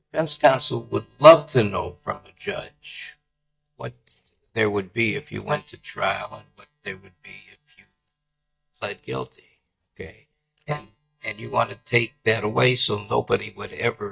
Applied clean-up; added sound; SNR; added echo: neural mask model DeepFilterNet 3.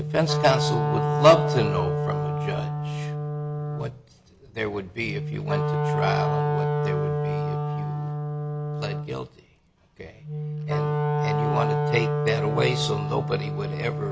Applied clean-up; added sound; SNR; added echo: none; Wind instrument, woodwind instrument; -2 dB; none.